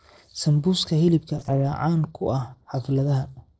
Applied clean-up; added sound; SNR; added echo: neural separator model SepFormer DNS4.